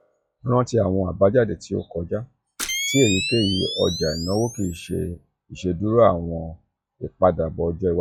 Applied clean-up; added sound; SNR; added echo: classical method log-MMSE.